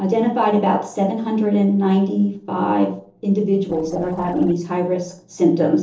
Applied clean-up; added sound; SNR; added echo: neural separator model SepFormer DNS4.